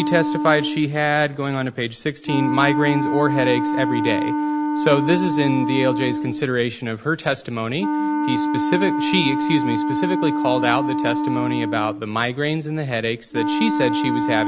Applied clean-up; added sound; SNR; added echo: none; Wind instrument, woodwind instrument; 1 dB; none.